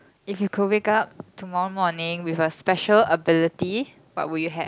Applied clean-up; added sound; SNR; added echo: none; none; none; none.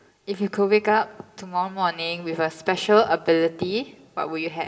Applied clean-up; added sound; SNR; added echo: none; none; none; reverberation time 0.5 s.